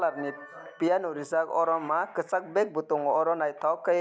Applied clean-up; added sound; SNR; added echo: none; none; none; none.